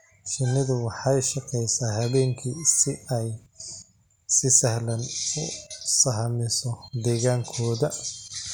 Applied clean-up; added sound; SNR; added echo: none; none; none; none.